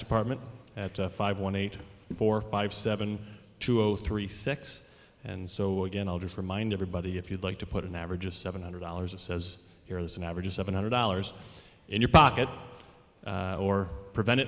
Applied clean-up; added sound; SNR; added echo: none; none; none; none.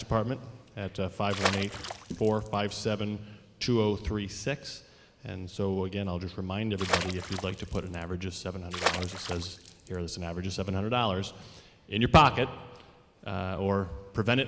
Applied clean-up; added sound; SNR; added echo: none; Water / Splash, splatter; 5 dB; none.